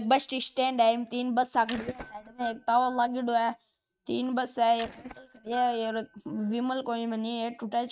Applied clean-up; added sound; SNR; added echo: neural mask model RNNoise.